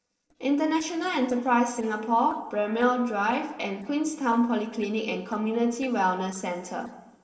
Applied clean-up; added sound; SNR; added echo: neural separator model SepFormer DNS4.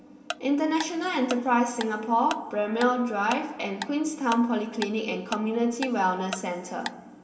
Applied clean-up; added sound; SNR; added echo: none; Tick-tock; 14 dB; reverberation time 1.6 s.